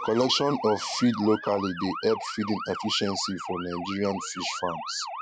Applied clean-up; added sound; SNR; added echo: classical method Wiener filter.